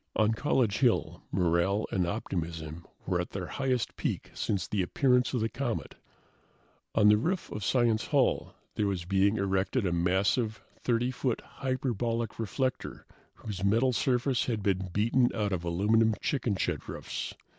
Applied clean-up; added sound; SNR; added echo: none; none; none; none.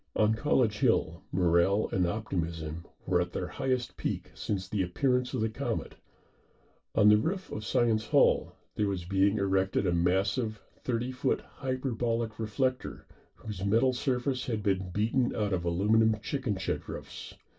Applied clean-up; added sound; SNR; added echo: none; none; none; reverberation time 0.2 s.